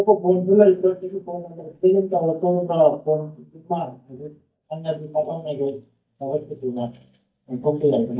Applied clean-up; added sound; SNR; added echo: neural mask model DeepFilterNet 3.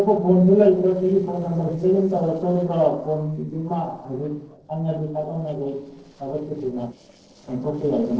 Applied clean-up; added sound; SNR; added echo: neural separator model SepFormer DNS4.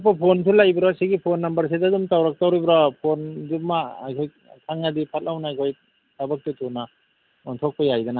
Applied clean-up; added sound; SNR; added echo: none; none; none; none.